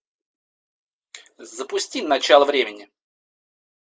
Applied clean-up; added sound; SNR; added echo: neural mask model Resemble Enhance denoiser.